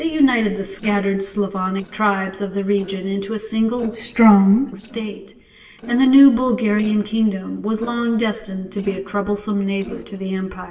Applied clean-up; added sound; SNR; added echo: neural separator model SepFormer DNS4.